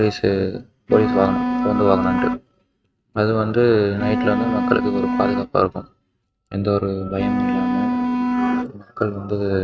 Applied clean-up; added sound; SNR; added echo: neural mask model RNNoise.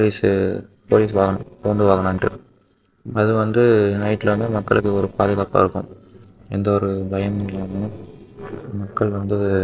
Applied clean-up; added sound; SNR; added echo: neural separator model SepFormer DNS4.